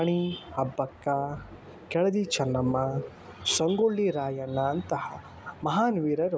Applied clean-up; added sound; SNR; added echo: none; none; none; none.